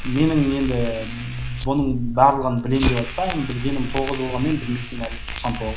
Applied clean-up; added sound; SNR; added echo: none; Fire; 6 dB; none.